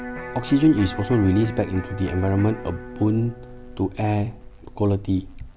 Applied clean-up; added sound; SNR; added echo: none; Electric guitar; 14 dB; none.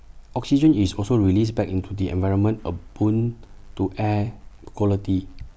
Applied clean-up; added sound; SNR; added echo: none; none; none; none.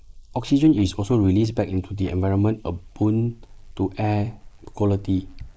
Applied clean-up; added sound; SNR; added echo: neural mask model Resemble Enhance denoiser.